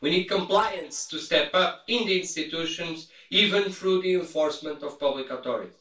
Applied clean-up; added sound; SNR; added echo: neural separator model SepFormer DNS4.